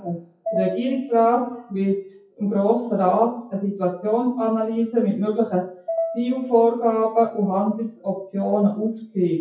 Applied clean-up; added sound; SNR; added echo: classical method WPE with log-MMSE.